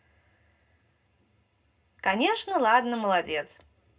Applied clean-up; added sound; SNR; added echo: none; none; none; reverberation time 0.2 s.